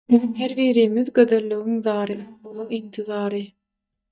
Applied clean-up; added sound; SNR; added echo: neural mask model DeepFilterNet 3.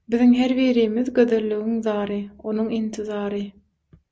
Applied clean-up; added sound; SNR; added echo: none; none; none; none.